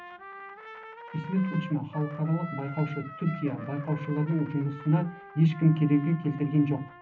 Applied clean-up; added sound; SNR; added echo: none; Trumpet; 16 dB; reverberation time 0.4 s.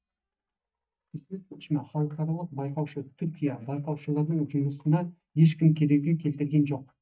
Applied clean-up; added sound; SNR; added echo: neural mask model DeepFilterNet 3.